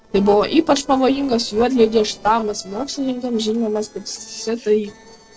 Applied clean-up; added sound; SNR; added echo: neural separator model SepFormer DNS4.